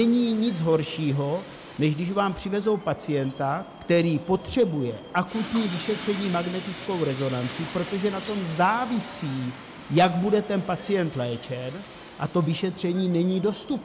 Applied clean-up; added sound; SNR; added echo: none; Train; 15 dB; none.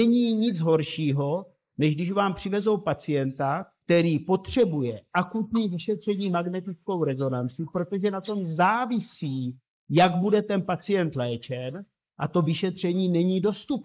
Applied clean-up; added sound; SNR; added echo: neural mask model Resemble Enhance denoiser.